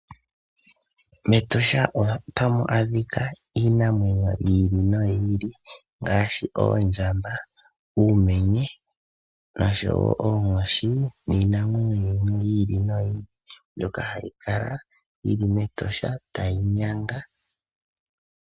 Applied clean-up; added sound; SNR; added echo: none; none; none; none.